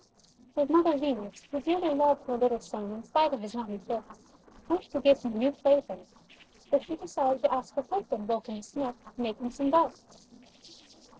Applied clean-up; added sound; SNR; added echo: neural separator model SepFormer DNS4.